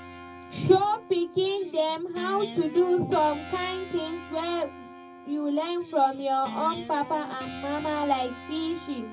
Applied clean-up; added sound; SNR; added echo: none; Guitar; 14 dB; reverberation time 0.4 s.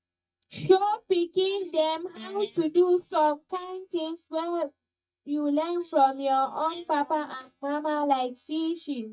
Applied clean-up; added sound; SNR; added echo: neural mask model DeepFilterNet 3.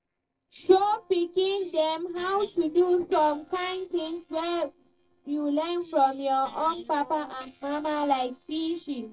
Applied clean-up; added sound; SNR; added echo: neural separator model SepFormer DNS4.